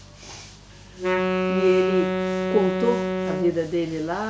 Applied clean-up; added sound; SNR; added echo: none; Wind instrument, woodwind instrument; -1 dB; none.